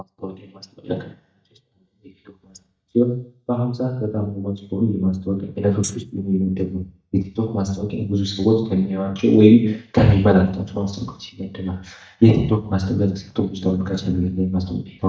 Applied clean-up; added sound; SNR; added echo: neural mask model DeepFilterNet 3.